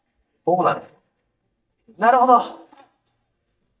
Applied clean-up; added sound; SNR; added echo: neural mask model DeepFilterNet 3.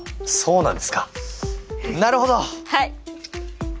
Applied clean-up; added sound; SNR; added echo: none; none; none; none.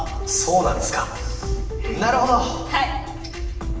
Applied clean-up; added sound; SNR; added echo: none; Motor vehicle (road); 11 dB; reverberation time 1.0 s.